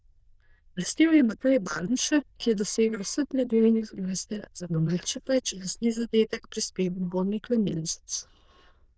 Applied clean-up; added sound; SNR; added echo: neural diffusion model UNIVERSE++.